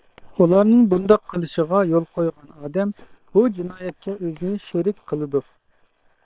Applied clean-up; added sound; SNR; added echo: neural separator model SepFormer WHAM!.